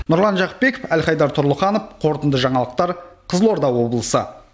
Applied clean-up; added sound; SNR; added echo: none; none; none; none.